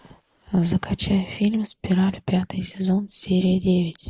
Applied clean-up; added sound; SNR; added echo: neural mask model Resemble Enhance denoiser.